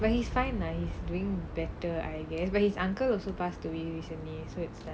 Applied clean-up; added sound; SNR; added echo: none; Boom; 9 dB; none.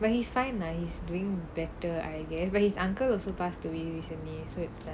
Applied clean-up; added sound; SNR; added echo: none; none; none; none.